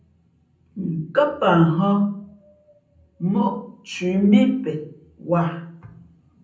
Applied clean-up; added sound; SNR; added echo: none; none; none; reverberation time 0.6 s.